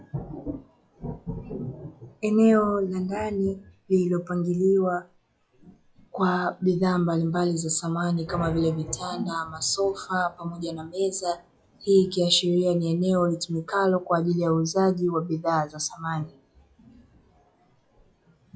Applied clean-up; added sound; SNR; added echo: classical method log-MMSE.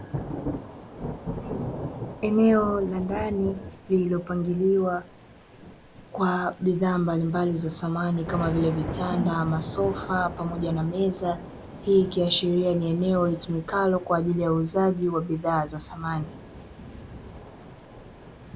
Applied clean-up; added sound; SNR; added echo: none; Thunder / Rain; 11 dB; none.